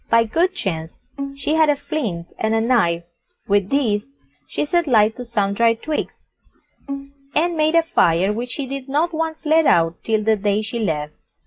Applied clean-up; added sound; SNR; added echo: classical method log-MMSE.